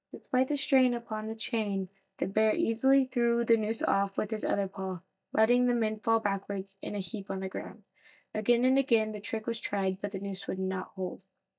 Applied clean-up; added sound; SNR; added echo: neural mask model DeepFilterNet 3.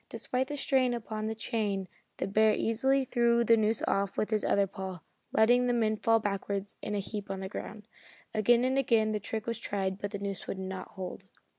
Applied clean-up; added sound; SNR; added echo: none; none; none; none.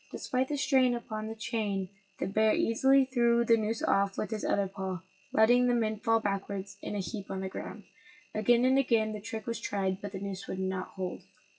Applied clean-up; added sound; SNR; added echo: classical method WPE with log-MMSE.